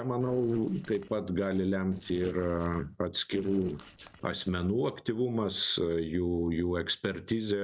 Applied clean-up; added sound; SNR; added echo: neural separator model SepFormer DNS4.